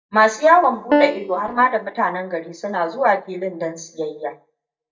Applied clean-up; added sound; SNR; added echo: neural mask model DeepFilterNet 3.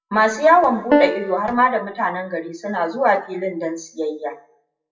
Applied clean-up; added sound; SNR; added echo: classical method WPE with log-MMSE.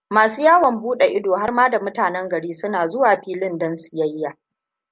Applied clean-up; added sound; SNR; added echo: none; none; none; none.